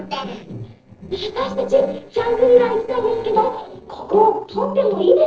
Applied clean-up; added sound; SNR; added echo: neural separator model SepFormer DNS4.